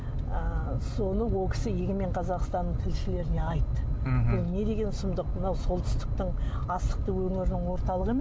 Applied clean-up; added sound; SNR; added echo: none; none; none; none.